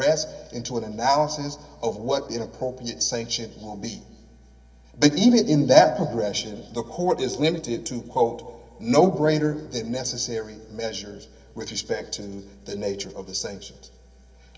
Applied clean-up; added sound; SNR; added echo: none; none; none; reverberation time 1.8 s.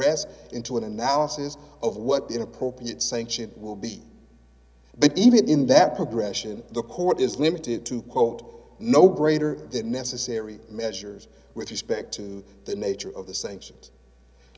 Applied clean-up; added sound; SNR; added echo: none; none; none; none.